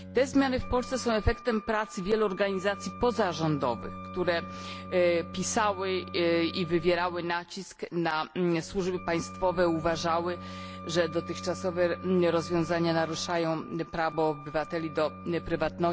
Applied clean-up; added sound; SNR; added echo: none; Wind instrument, woodwind instrument + Bowed string instrument; 14 dB; none.